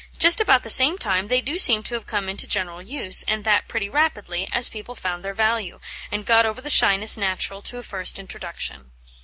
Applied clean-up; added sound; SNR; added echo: none; none; none; none.